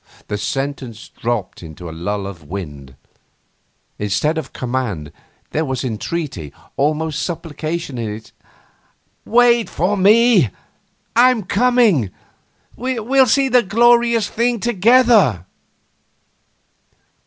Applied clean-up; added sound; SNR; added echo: none; none; none; none.